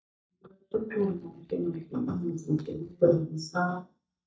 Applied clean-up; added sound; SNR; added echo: neural mask model DeepFilterNet 3.